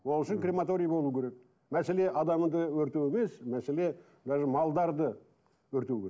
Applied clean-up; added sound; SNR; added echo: none; none; none; none.